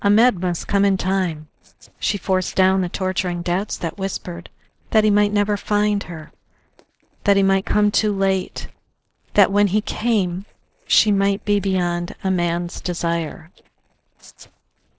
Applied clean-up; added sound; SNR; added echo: neural separator model SepFormer DNS4.